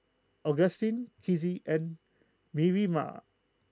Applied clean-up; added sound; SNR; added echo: none; none; none; none.